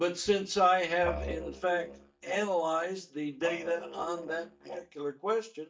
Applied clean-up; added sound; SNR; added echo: neural mask model DeepFilterNet 3.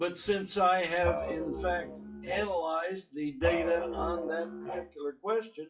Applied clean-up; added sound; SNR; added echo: classical method WPE with log-MMSE.